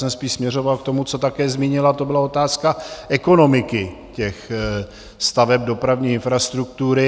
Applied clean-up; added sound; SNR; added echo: none; none; none; none.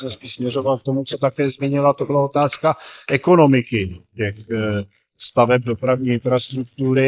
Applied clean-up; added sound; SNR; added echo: neural mask model Resemble Enhance denoiser.